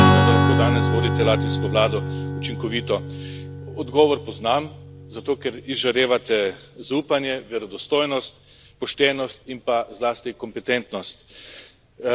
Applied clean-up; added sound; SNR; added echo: none; Strum; 1 dB; none.